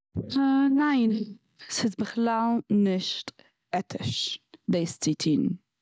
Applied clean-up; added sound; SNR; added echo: none; none; none; none.